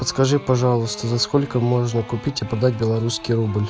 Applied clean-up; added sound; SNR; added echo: none; Wind instrument, woodwind instrument; 19 dB; none.